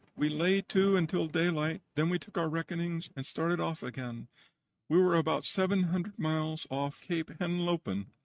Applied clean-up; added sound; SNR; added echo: neural mask model RNNoise.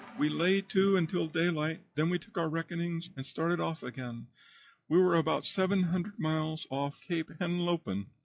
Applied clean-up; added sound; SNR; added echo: classical method log-MMSE.